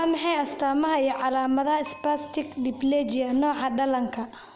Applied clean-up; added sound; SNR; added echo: none; Bicycle; 18 dB; none.